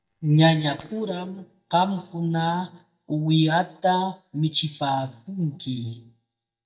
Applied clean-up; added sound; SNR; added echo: neural mask model DeepFilterNet 3.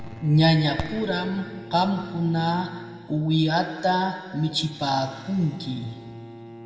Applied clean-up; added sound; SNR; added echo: none; Bowed string instrument; 18 dB; reverberation time 2.2 s.